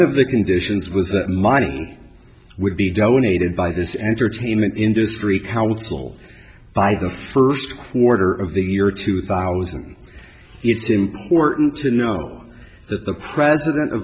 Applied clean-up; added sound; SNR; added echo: none; none; none; none.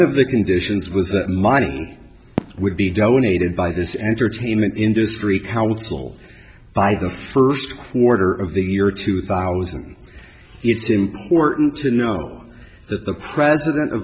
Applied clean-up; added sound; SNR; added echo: none; Fireworks; 17 dB; none.